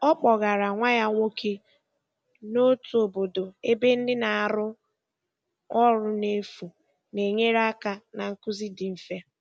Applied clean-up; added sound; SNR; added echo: none; none; none; none.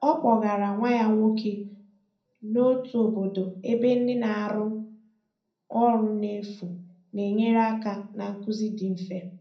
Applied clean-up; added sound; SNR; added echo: none; none; none; reverberation time 0.6 s.